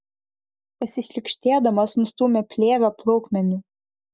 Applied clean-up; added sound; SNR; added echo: none; none; none; none.